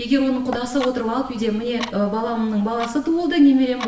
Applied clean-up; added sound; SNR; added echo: none; Clock; 17 dB; reverberation time 0.8 s.